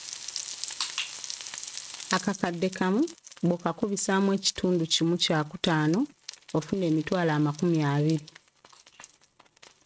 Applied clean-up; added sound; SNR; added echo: neural mask model RNNoise.